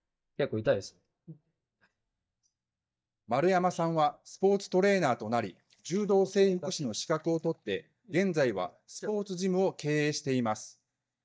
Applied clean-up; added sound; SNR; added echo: neural mask model DeepFilterNet 3.